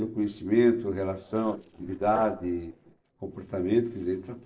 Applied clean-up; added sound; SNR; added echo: neural separator model SepFormer DNS4.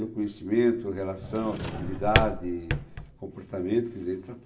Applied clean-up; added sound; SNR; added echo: none; Drawer open or close; 1 dB; reverberation time 1.7 s.